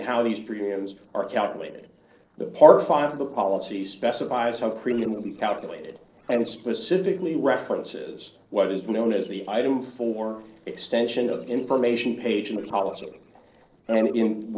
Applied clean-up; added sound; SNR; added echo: neural separator model SepFormer DNS4.